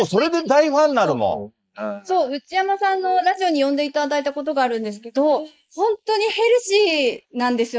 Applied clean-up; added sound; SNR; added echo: neural mask model Resemble Enhance denoiser.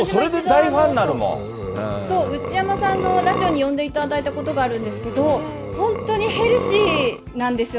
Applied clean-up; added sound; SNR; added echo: none; Burping, eructation; 7 dB; none.